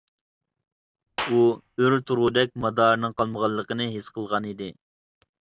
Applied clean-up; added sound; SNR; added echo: none; Clapping; 16 dB; none.